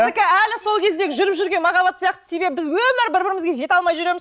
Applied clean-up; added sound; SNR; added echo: none; none; none; none.